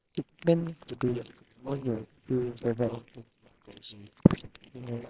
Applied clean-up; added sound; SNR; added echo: neural separator model SepFormer WHAMR!.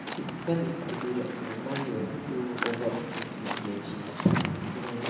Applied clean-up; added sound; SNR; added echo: none; Waves, surf; 5 dB; reverberation time 1.2 s.